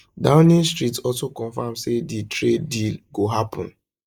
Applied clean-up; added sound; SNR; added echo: neural mask model Resemble Enhance denoiser.